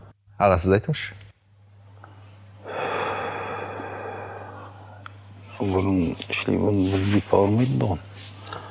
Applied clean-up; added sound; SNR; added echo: none; none; none; none.